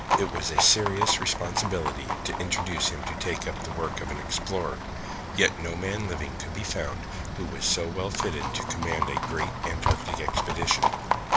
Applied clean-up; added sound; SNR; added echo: none; Livestock, farm animals, working animals; 0 dB; none.